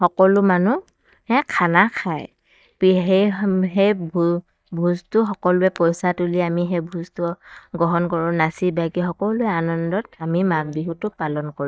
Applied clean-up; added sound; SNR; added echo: neural mask model DeepFilterNet 3.